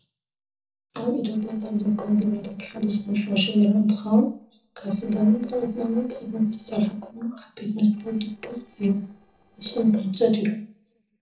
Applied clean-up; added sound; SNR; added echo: neural separator model SepFormer DNS4.